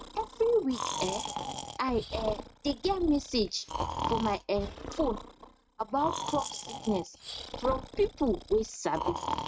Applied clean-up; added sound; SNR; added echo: neural mask model RNNoise.